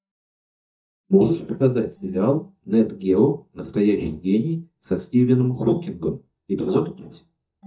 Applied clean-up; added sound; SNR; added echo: neural mask model DeepFilterNet 3.